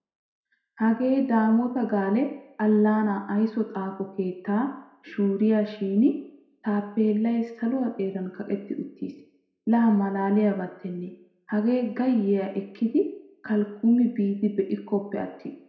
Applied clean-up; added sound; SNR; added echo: none; none; none; reverberation time 0.5 s.